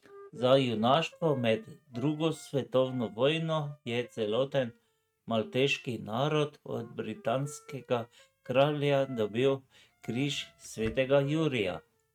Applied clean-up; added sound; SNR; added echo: neural mask model RNNoise.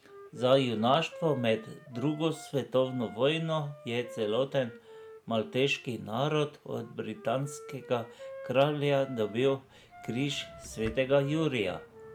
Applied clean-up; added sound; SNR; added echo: none; Wind instrument, woodwind instrument + Drawer open or close; 18 dB; none.